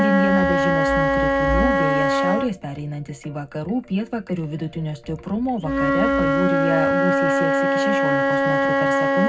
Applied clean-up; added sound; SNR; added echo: none; Wind instrument, woodwind instrument; -4 dB; reverberation time 0.3 s.